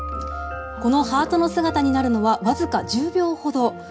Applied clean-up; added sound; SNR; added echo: none; Piano; 20 dB; reverberation time 0.3 s.